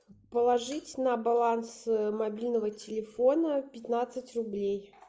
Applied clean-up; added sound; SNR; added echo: none; none; none; none.